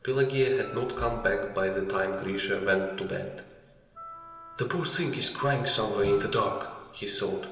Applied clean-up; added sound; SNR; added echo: none; Wind instrument, woodwind instrument; 20 dB; reverberation time 1.4 s.